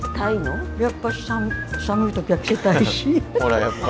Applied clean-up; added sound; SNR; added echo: none; none; none; none.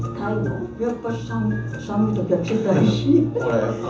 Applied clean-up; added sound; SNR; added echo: none; none; none; reverberation time 0.7 s.